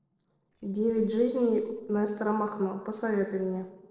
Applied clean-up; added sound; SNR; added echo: neural separator model SepFormer DNS4.